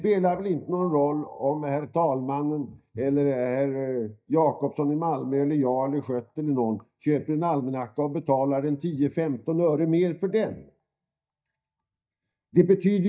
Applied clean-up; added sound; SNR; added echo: neural mask model DeepFilterNet 3.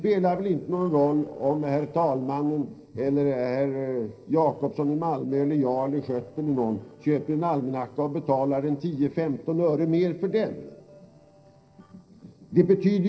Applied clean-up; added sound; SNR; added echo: neural separator model SepFormer DNS4.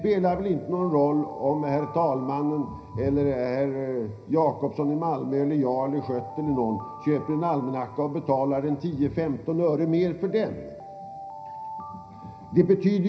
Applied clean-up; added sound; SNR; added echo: none; Alarm; 17 dB; reverberation time 0.4 s.